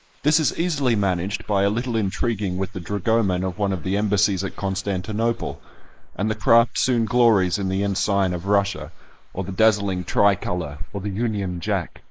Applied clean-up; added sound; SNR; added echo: neural mask model Resemble Enhance denoiser.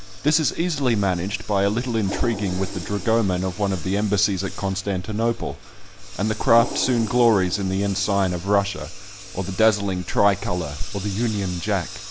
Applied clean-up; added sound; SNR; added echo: none; Engine + Water; 15 dB; none.